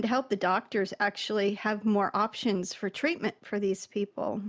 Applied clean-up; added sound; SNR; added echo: none; none; none; none.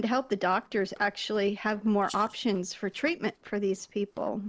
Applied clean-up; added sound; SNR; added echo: neural separator model SepFormer DNS4.